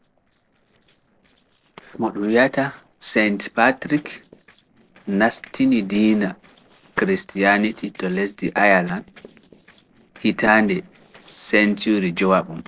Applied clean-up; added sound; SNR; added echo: neural separator model SepFormer DNS4.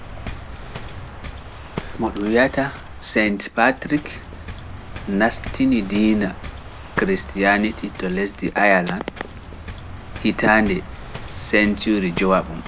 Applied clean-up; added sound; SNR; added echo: none; Waves, surf; 12 dB; none.